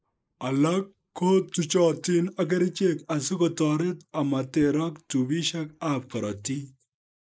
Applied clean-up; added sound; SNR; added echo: neural mask model Resemble Enhance denoiser.